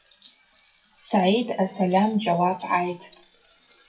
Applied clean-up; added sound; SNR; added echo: classical method WPE with log-MMSE.